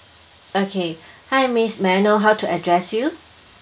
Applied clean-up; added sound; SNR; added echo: none; none; none; none.